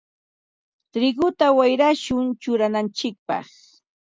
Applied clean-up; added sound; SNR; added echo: none; none; none; none.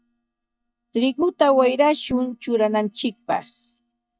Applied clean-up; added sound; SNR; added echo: neural mask model DeepFilterNet 3.